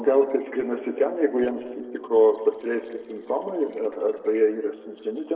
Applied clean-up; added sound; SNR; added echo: neural separator model SepFormer DNS4.